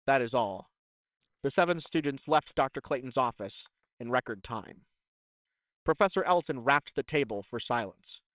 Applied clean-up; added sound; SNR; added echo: neural separator model SepFormer WHAMR!.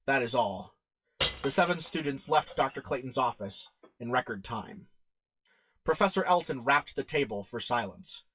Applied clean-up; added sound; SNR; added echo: classical method WPE with log-MMSE.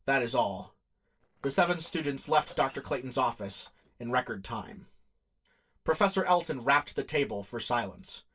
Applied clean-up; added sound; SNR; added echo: neural separator model SepFormer DNS4.